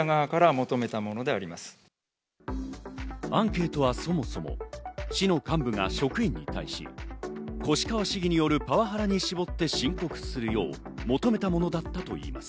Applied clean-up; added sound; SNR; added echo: none; none; none; none.